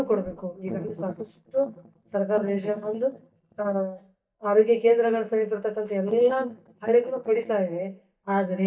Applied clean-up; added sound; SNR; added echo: neural mask model DeepFilterNet 3.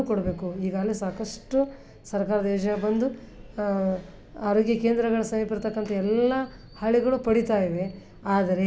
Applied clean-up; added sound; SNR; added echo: none; none; none; none.